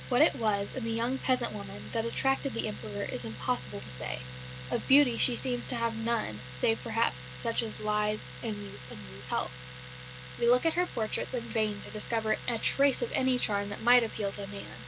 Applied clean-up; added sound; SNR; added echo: none; Domestic sounds, home sounds; 12 dB; none.